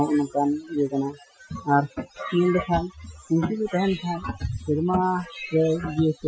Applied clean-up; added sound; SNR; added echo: classical method Wiener filter.